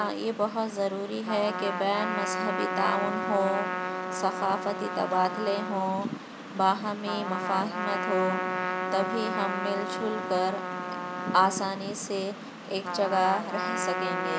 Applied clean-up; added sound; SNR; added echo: none; Trumpet; 4 dB; none.